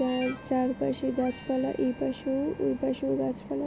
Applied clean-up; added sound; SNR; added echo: none; Harmonica; 19 dB; none.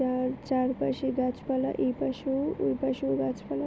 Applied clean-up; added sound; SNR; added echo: none; none; none; none.